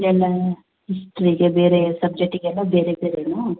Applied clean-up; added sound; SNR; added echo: none; none; none; none.